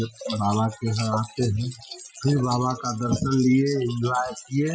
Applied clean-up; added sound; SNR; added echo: classical method Wiener filter.